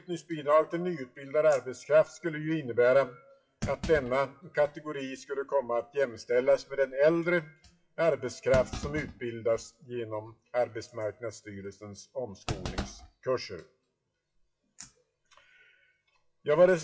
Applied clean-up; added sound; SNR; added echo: classical method WPE with log-MMSE.